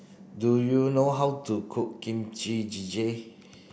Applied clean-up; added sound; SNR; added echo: none; none; none; none.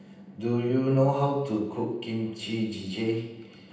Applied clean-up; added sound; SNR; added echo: none; none; none; reverberation time 0.9 s.